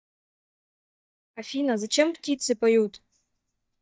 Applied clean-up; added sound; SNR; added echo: neural mask model DeepFilterNet 3.